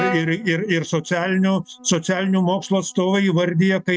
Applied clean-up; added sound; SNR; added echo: neural mask model RNNoise.